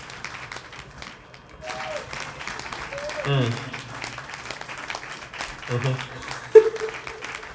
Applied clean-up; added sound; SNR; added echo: none; Applause / Cheering; 9 dB; reverberation time 2.3 s.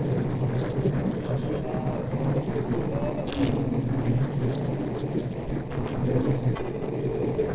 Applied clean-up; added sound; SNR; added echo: neural separator model SepFormer DNS4.